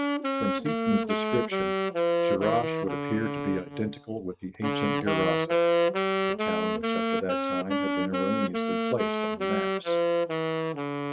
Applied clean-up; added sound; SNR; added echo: neural mask model RNNoise.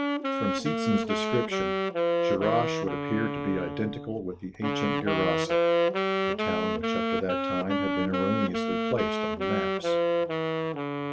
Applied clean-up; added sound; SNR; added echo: none; Wind instrument, woodwind instrument; -4 dB; none.